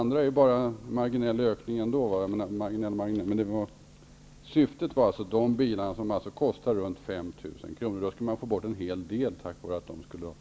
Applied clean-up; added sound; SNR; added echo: none; none; none; none.